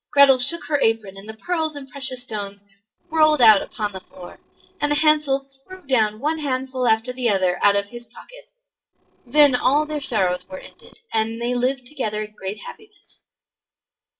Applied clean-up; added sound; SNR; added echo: neural separator model SepFormer DNS4.